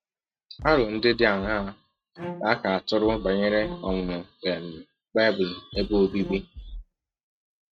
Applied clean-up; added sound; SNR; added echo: neural mask model RNNoise.